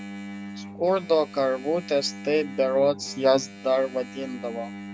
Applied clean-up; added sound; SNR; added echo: none; Engine; 13 dB; none.